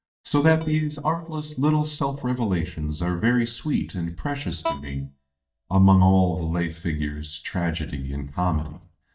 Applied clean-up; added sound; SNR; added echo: neural mask model DeepFilterNet 3.